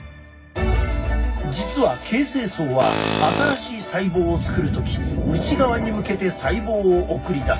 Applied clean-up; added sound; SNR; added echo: none; Tools; 3 dB; reverberation time 0.4 s.